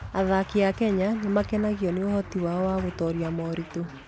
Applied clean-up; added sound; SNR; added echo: none; Applause; 19 dB; none.